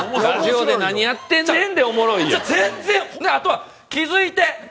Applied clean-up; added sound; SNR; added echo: none; none; none; none.